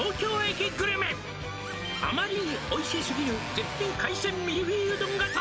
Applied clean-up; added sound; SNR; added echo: none; Screech; 14 dB; none.